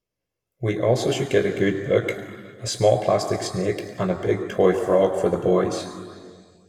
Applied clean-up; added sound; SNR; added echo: none; none; none; reverberation time 1.8 s.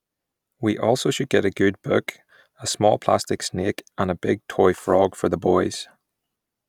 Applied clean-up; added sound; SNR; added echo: none; none; none; none.